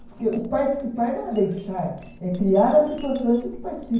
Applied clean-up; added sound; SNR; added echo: none; Chink, clink; 19 dB; reverberation time 0.9 s.